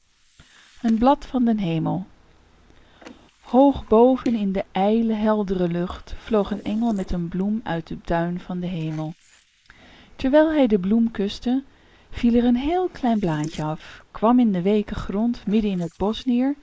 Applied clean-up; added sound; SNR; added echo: neural mask model Resemble Enhance denoiser.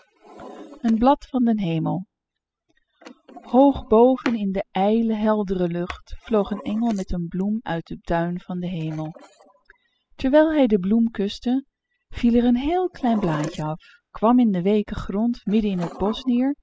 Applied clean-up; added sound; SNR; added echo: classical method spectral subtraction.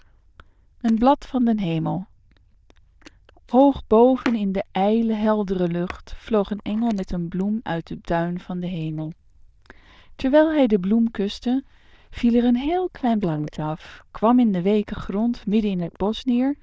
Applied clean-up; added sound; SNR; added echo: neural diffusion model UNIVERSE++.